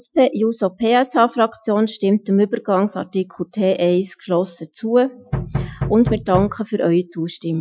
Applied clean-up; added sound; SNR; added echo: classical method Wiener filter.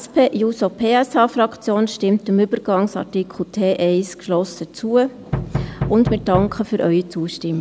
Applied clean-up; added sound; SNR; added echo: none; Knock; 5 dB; none.